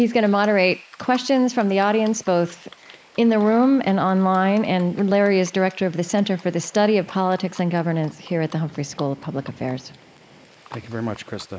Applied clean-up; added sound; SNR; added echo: neural mask model Resemble Enhance denoiser.